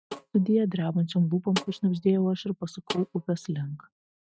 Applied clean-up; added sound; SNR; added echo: neural mask model RNNoise.